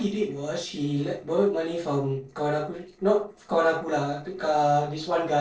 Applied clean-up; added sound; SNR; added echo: neural separator model SepFormer DNS4.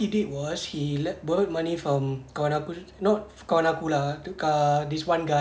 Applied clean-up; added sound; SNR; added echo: none; none; none; none.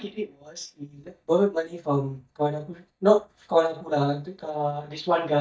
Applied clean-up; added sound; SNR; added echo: neural mask model DeepFilterNet 3.